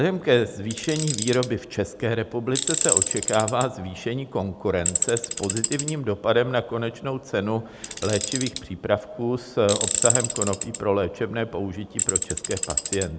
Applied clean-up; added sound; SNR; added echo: none; Tools; 2 dB; none.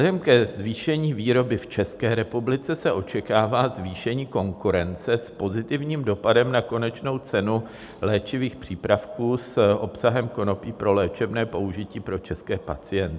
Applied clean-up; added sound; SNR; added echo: none; none; none; none.